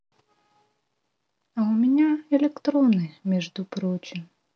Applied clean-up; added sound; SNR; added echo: none; none; none; none.